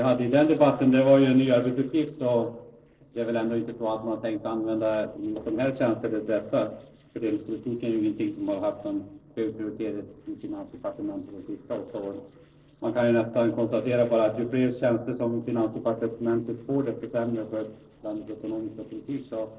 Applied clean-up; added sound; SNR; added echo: neural separator model SepFormer DNS4.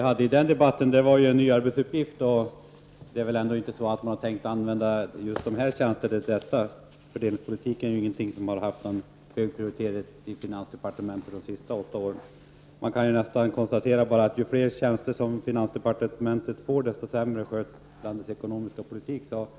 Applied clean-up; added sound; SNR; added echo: none; none; none; none.